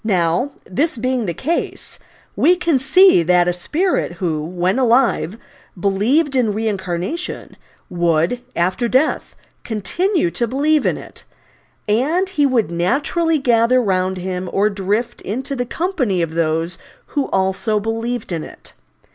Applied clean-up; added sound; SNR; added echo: none; none; none; none.